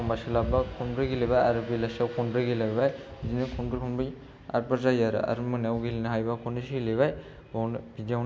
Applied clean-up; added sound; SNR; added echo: none; none; none; none.